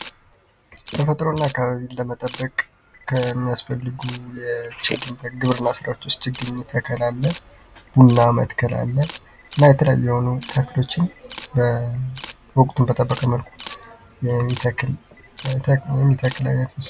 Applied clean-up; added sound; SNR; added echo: none; Camera; 18 dB; none.